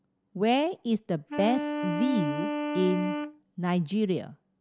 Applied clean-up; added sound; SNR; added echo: none; Wind instrument, woodwind instrument; 5 dB; none.